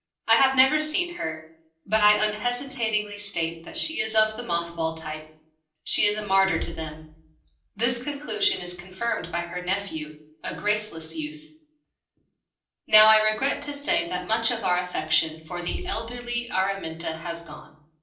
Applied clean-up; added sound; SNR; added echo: neural separator model SepFormer DNS4.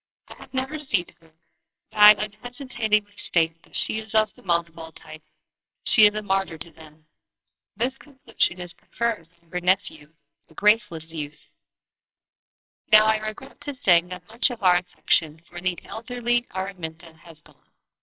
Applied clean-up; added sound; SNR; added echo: neural separator model SepFormer WHAMR!.